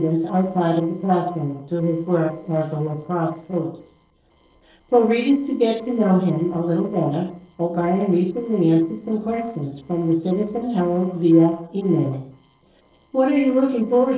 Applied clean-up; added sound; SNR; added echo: neural separator model SepFormer DNS4.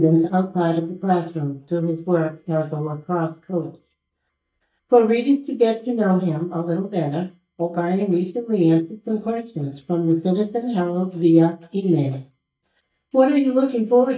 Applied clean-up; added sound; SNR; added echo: neural mask model DeepFilterNet 3.